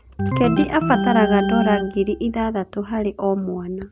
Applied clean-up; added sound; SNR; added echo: none; Organ; 2 dB; none.